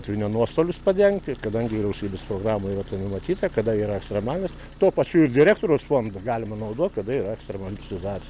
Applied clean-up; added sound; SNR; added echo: none; none; none; none.